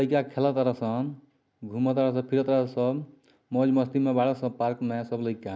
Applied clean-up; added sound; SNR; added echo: none; none; none; none.